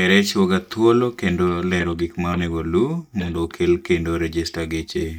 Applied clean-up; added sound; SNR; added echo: neural mask model DeepFilterNet 3.